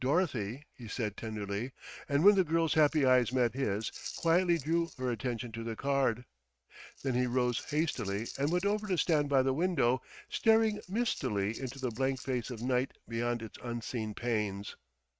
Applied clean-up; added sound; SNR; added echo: neural mask model RNNoise.